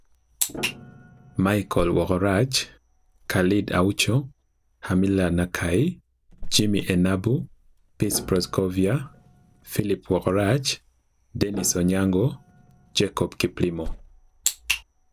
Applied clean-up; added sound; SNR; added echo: none; Cricket + Piano; 15 dB; none.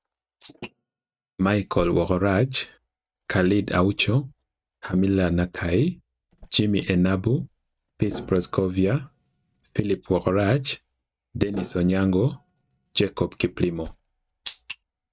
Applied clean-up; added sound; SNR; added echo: neural mask model RNNoise.